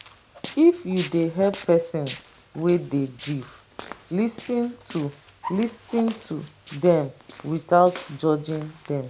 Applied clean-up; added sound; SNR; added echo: none; Walk, footsteps; 15 dB; none.